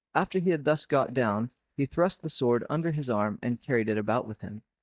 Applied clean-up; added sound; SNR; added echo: neural mask model DeepFilterNet 3.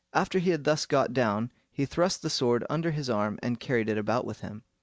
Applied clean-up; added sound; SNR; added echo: none; none; none; none.